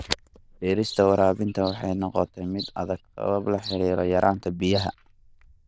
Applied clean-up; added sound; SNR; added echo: neural diffusion model UNIVERSE++.